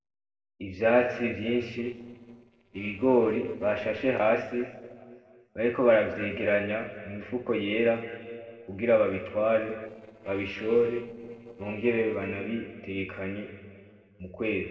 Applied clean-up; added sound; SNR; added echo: neural separator model SepFormer DNS4.